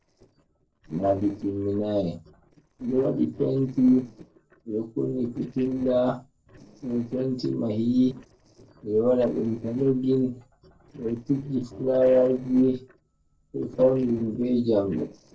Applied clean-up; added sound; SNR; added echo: neural separator model SepFormer DNS4.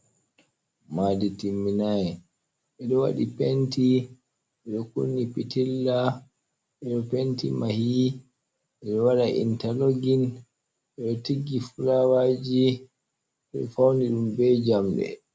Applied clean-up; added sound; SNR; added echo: none; none; none; none.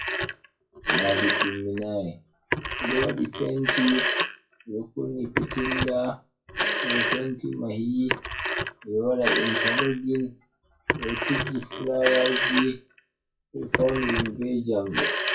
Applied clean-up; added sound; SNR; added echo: classical method WPE with log-MMSE.